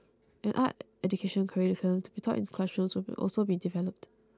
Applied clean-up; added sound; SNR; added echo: none; none; none; none.